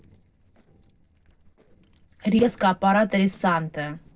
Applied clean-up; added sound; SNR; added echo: neural separator model SepFormer DNS4.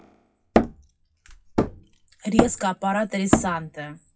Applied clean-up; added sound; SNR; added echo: classical method WPE with log-MMSE.